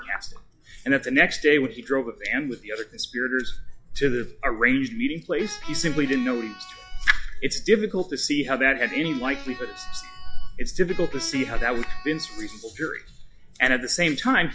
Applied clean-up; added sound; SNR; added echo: classical method WPE with log-MMSE.